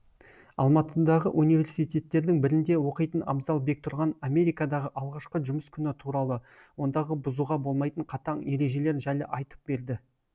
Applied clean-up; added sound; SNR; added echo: none; none; none; none.